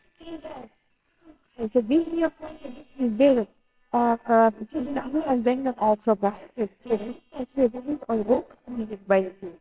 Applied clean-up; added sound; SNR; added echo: neural separator model SepFormer WHAMR!.